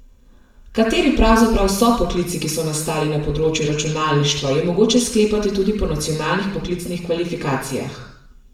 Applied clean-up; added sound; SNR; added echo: none; none; none; reverberation time 0.7 s.